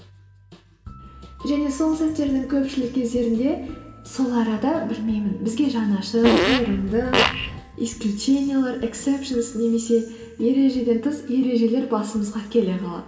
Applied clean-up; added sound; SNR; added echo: none; Fart; -1 dB; reverberation time 1.7 s.